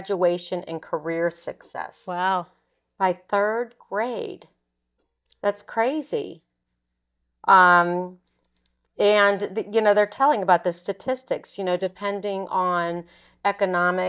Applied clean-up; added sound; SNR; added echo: neural mask model DeepFilterNet 3.